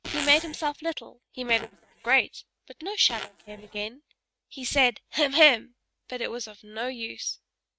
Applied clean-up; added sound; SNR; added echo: neural mask model RNNoise.